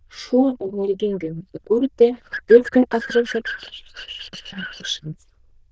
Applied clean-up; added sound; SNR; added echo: neural diffusion model UNIVERSE++.